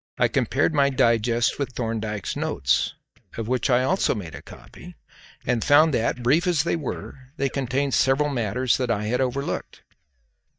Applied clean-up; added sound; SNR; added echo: neural mask model DeepFilterNet 3.